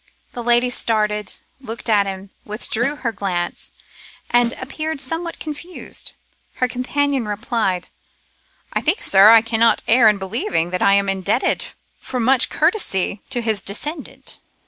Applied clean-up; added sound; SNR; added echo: none; Snare drum; 16 dB; none.